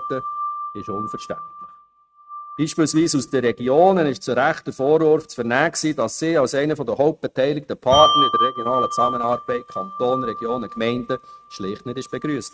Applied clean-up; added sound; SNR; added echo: neural mask model RNNoise.